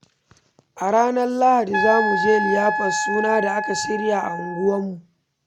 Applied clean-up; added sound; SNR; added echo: none; Wind instrument, woodwind instrument; 3 dB; none.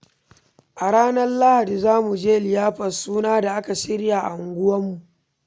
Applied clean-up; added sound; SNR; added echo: none; none; none; none.